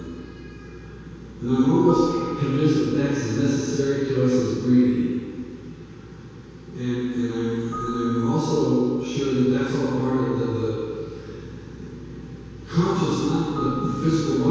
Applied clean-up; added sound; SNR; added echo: none; Keyboard (musical); 18 dB; reverberation time 2.0 s.